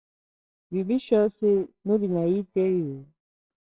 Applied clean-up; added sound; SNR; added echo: neural separator model SepFormer WHAMR!.